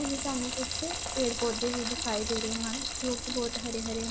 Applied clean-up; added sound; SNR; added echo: none; Frying (food); 1 dB; none.